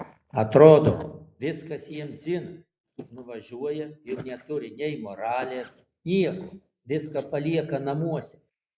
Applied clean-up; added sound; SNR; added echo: neural mask model Resemble Enhance denoiser.